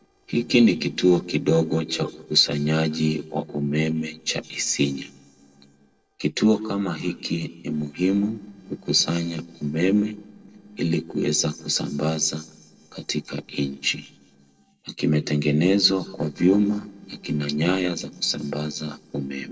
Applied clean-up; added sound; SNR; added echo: neural separator model SepFormer DNS4.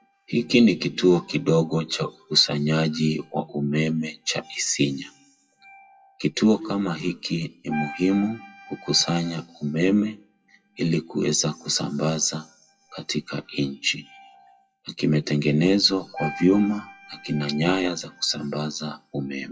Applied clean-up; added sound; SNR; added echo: classical method WPE with log-MMSE.